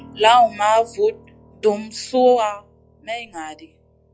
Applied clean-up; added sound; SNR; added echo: classical method log-MMSE.